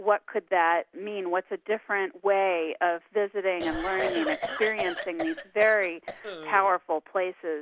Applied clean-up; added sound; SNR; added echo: none; Cough; 7 dB; none.